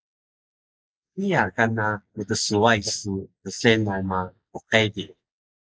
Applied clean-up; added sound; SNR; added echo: neural mask model Resemble Enhance denoiser.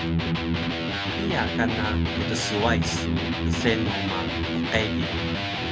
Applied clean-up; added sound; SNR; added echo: none; Electric guitar; -4 dB; none.